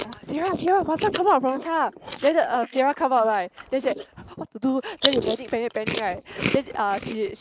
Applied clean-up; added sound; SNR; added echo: neural mask model Resemble Enhance denoiser.